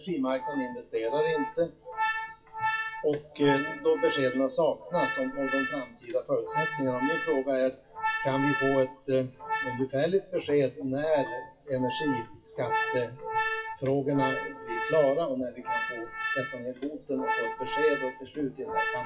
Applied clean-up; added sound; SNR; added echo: classical method WPE with log-MMSE.